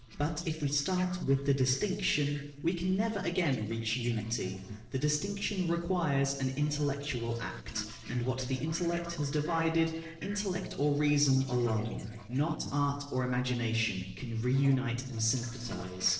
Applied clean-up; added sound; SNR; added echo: neural separator model SepFormer DNS4.